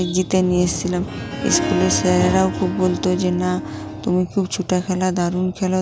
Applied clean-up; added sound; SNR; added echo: none; Harp; 8 dB; none.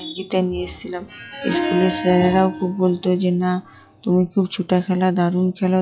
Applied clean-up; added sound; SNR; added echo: classical method log-MMSE.